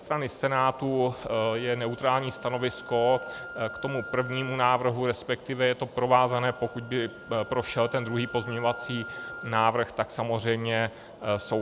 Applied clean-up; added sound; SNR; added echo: none; Wind instrument, woodwind instrument; 17 dB; none.